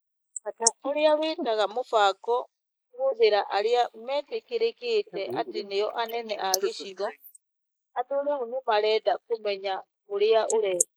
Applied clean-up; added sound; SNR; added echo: neural mask model Resemble Enhance denoiser.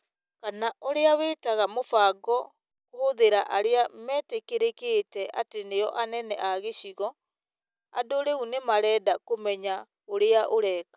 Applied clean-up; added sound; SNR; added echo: none; none; none; none.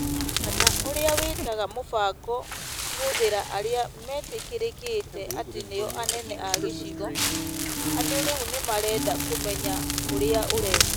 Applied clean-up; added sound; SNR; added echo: none; Crackle; -1 dB; none.